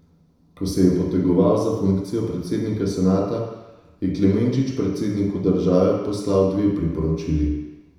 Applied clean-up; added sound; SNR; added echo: none; none; none; reverberation time 1.0 s.